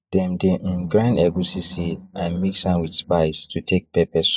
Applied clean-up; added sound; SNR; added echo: neural mask model DeepFilterNet 3.